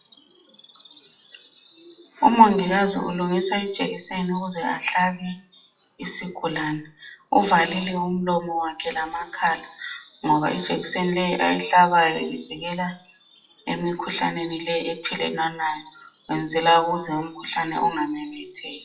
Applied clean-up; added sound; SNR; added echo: classical method WPE with log-MMSE.